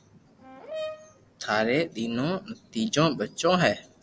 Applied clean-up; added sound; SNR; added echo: neural separator model SepFormer DNS4.